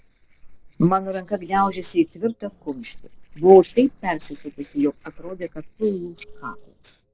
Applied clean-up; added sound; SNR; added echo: neural separator model SepFormer DNS4.